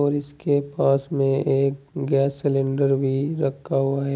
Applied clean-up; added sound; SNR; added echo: none; none; none; none.